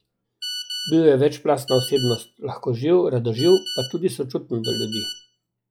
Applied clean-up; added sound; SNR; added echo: classical method log-MMSE.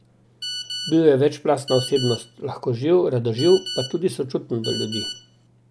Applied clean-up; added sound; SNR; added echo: none; Telephone; 11 dB; none.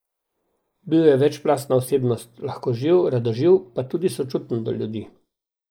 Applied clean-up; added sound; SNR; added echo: neural mask model Resemble Enhance denoiser.